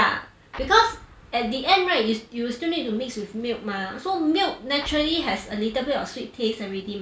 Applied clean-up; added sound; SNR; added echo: none; Explosion; 18 dB; none.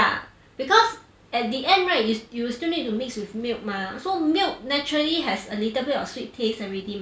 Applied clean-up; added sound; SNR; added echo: none; none; none; none.